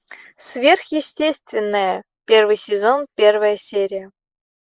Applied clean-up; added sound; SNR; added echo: neural mask model Resemble Enhance denoiser.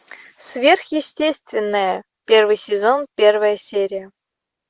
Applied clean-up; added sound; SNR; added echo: none; none; none; none.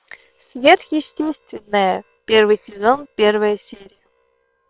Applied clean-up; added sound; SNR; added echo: neural separator model SepFormer WHAM!.